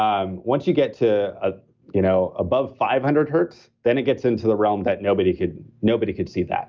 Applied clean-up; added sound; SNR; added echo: none; none; none; none.